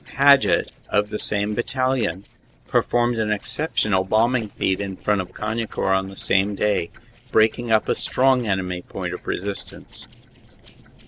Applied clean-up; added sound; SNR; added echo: neural separator model SepFormer DNS4.